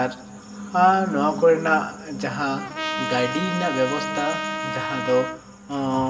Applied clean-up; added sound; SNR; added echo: none; Trumpet; 6 dB; reverberation time 0.8 s.